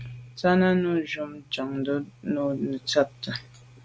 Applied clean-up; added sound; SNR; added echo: none; none; none; none.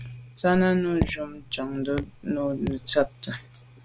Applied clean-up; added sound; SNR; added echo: none; Raindrop / Drip; 8 dB; none.